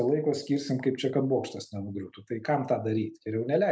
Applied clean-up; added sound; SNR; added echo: none; none; none; none.